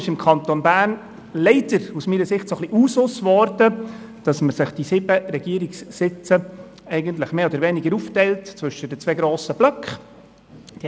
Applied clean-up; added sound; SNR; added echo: none; none; none; none.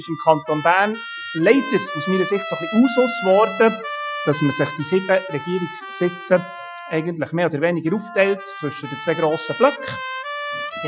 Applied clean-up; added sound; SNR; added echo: classical method Wiener filter.